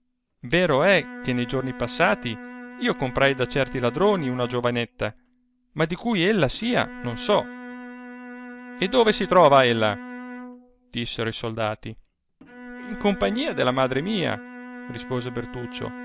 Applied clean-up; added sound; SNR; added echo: none; Bowed string instrument; 15 dB; none.